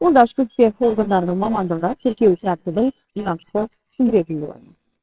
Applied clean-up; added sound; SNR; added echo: neural separator model SepFormer WHAMR!.